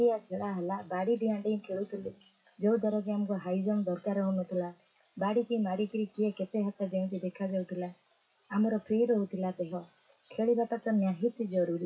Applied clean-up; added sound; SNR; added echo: classical method WPE with log-MMSE.